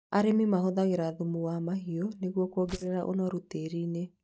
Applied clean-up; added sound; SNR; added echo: neural mask model DeepFilterNet 3.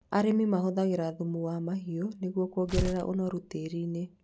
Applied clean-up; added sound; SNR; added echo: none; Tearing; 7 dB; none.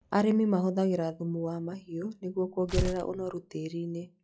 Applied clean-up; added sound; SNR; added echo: classical method log-MMSE.